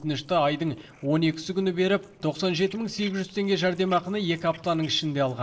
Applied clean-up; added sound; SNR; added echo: neural separator model SepFormer DNS4.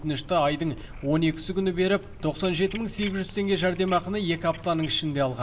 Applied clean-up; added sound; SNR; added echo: none; Cat; 15 dB; reverberation time 0.3 s.